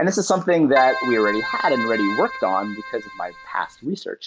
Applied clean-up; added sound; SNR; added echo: none; Keyboard (musical); 7 dB; none.